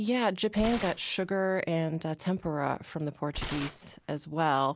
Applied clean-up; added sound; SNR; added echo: none; Tearing; 11 dB; none.